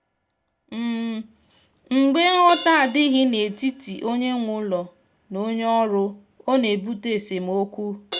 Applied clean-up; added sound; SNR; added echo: none; Crash cymbal; 17 dB; none.